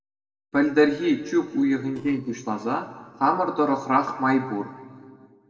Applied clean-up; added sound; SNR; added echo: neural separator model SepFormer DNS4.